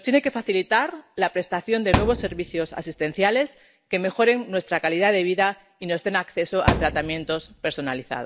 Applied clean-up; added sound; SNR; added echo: none; Thump, thud; 4 dB; none.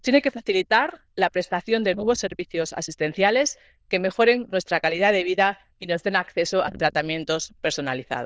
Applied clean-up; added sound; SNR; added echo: neural diffusion model UNIVERSE++.